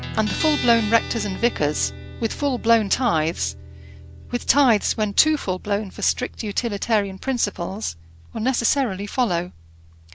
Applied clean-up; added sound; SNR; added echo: none; Guitar; 12 dB; none.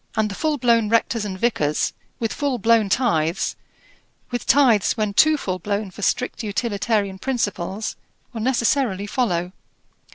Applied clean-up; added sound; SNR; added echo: none; none; none; none.